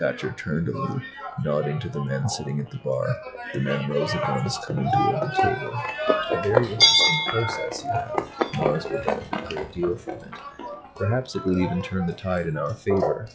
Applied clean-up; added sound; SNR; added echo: classical method log-MMSE.